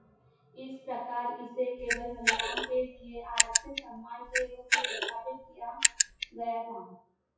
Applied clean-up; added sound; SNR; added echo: classical method WPE with log-MMSE.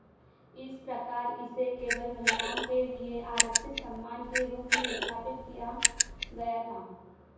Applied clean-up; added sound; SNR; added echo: none; Camera; -5 dB; reverberation time 1.1 s.